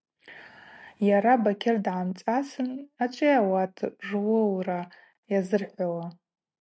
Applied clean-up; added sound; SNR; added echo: none; none; none; none.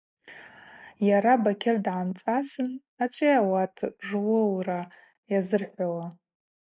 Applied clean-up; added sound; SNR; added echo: neural mask model Resemble Enhance denoiser.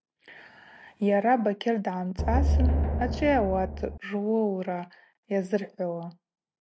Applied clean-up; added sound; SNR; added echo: none; Drum; -2 dB; none.